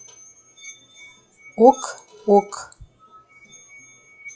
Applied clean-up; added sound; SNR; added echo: classical method log-MMSE.